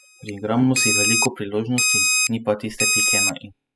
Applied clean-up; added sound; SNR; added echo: classical method spectral subtraction.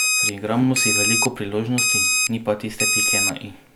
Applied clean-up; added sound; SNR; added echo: none; Alarm; -3 dB; none.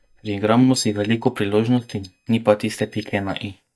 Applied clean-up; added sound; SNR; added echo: neural mask model DeepFilterNet 3.